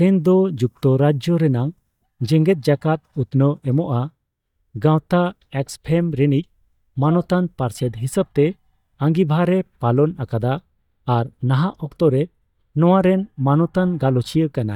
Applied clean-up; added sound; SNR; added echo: neural mask model DeepFilterNet 3.